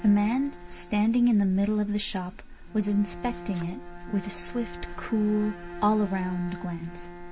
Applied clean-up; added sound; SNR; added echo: none; Bowed string instrument; 16 dB; none.